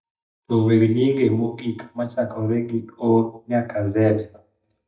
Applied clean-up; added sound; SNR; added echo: neural mask model DeepFilterNet 3.